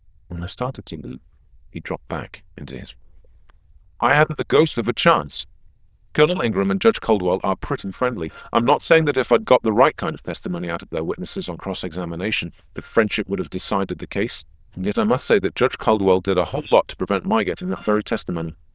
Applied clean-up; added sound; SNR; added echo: neural diffusion model UNIVERSE++.